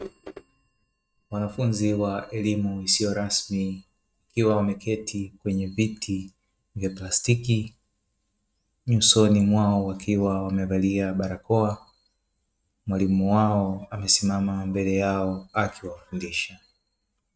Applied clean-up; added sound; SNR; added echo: neural mask model RNNoise.